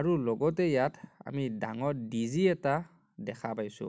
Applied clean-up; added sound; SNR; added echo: none; none; none; none.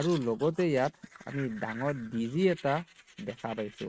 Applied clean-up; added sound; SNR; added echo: neural mask model RNNoise.